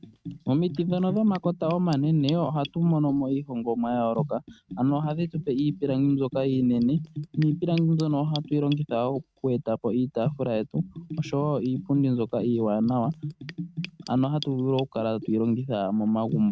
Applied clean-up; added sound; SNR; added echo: neural mask model RNNoise.